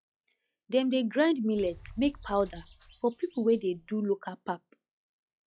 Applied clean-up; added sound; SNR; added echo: classical method log-MMSE.